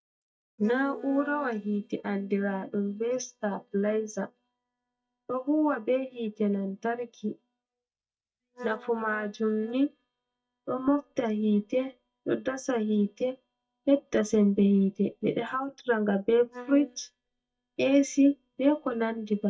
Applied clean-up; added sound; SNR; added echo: neural mask model DeepFilterNet 3.